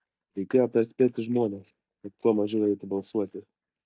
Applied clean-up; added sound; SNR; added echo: neural mask model DeepFilterNet 3.